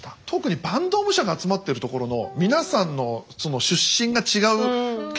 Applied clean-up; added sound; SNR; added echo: none; none; none; none.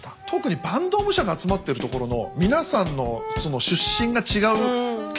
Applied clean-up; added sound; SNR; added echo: none; Drum kit + Brass instrument; 11 dB; none.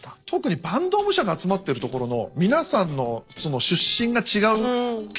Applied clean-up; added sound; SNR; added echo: neural separator model SepFormer DNS4.